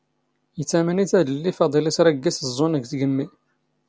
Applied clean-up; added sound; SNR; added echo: none; none; none; none.